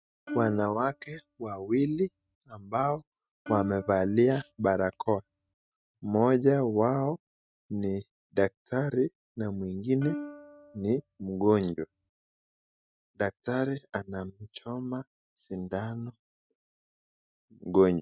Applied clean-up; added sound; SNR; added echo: neural mask model RNNoise.